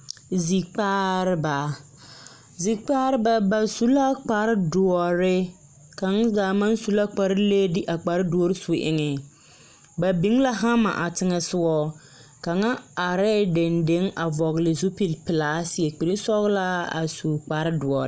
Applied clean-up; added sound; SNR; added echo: none; none; none; none.